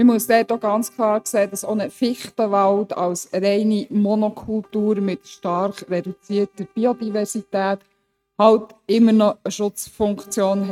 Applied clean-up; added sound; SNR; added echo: neural mask model RNNoise.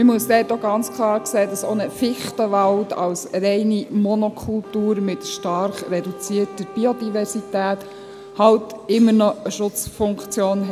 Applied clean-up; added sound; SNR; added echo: none; Wind instrument, woodwind instrument; 18 dB; none.